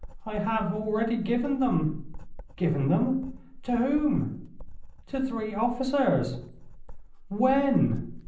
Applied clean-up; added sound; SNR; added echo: none; Writing; 12 dB; reverberation time 0.6 s.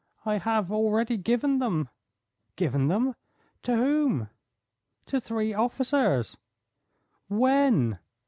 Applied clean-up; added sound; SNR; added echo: none; none; none; none.